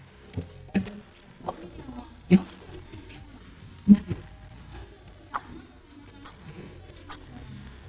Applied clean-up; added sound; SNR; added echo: neural mask model DeepFilterNet 3.